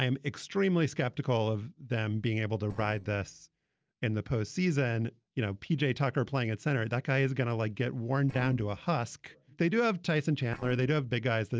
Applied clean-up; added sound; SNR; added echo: neural separator model SepFormer DNS4.